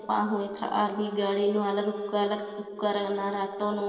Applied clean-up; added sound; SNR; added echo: neural separator model SepFormer DNS4.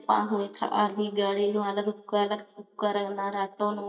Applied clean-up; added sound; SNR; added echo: neural mask model DeepFilterNet 3.